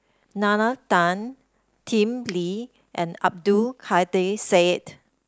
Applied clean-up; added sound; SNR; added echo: neural mask model Resemble Enhance denoiser.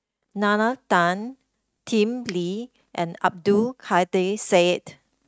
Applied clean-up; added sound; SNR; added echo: neural mask model RNNoise.